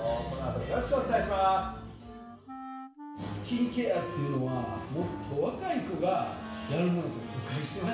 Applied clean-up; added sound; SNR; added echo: none; Wind instrument, woodwind instrument; 14 dB; reverberation time 0.7 s.